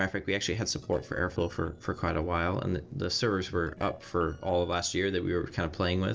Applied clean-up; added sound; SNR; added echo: neural separator model SepFormer DNS4.